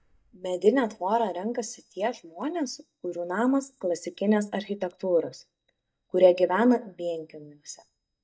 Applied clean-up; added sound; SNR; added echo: neural mask model DeepFilterNet 3.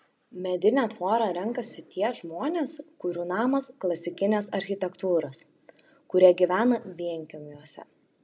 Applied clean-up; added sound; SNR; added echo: none; none; none; none.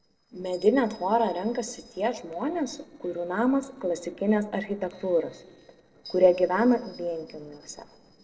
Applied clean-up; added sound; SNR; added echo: neural separator model SepFormer DNS4.